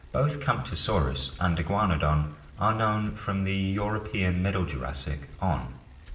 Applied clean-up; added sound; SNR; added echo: none; Bicycle; 19 dB; reverberation time 0.7 s.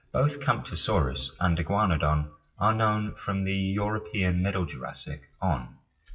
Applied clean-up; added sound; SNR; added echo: classical method WPE with log-MMSE.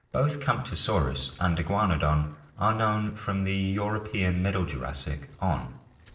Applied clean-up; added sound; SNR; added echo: neural separator model SepFormer DNS4.